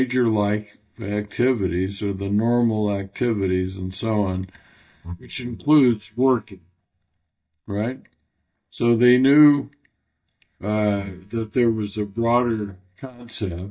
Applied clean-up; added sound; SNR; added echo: neural mask model DeepFilterNet 3.